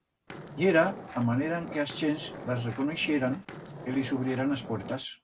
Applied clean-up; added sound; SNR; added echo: none; Skateboard; 13 dB; none.